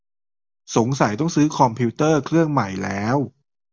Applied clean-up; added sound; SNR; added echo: none; none; none; none.